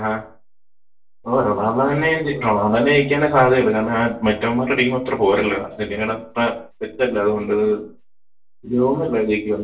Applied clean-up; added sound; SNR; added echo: none; none; none; reverberation time 0.3 s.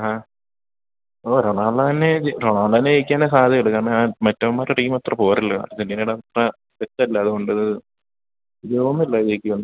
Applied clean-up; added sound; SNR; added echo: none; none; none; none.